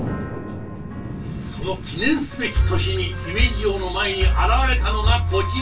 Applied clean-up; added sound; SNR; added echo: none; Thunder; 13 dB; reverberation time 0.1 s.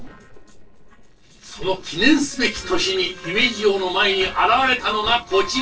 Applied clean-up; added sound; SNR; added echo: neural separator model SepFormer DNS4.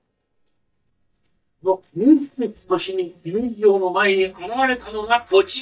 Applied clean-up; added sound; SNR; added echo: neural mask model DeepFilterNet 3.